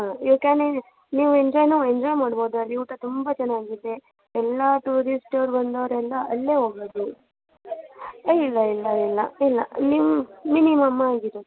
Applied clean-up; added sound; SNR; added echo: none; none; none; none.